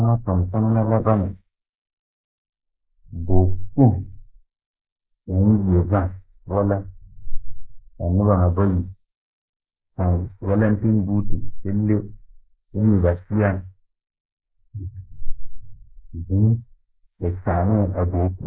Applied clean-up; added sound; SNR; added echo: neural mask model Resemble Enhance denoiser.